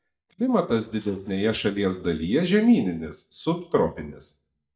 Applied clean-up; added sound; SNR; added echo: neural mask model DeepFilterNet 3.